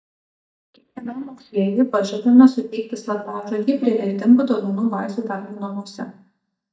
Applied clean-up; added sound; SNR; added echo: neural mask model DeepFilterNet 3.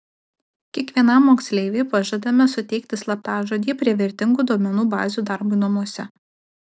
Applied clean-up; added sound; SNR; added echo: none; none; none; none.